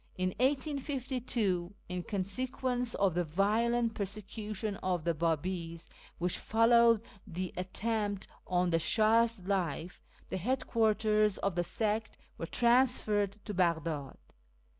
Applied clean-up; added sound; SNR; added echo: none; none; none; none.